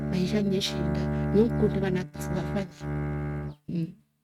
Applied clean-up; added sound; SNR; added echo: neural mask model RNNoise.